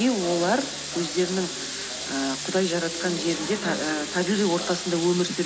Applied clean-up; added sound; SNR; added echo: none; Sink (filling or washing) / Water tap, faucet; 7 dB; none.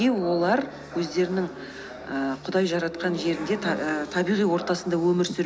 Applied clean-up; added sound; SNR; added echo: none; none; none; none.